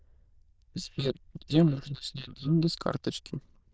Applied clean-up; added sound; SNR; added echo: neural diffusion model UNIVERSE++.